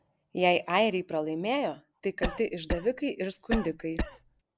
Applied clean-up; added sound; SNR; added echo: none; Cough; 5 dB; none.